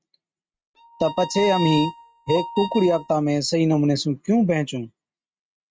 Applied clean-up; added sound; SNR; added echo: neural mask model RNNoise.